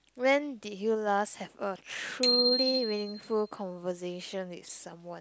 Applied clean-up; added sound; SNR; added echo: none; Bicycle bell; 2 dB; none.